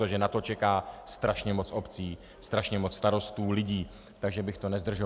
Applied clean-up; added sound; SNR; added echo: none; none; none; none.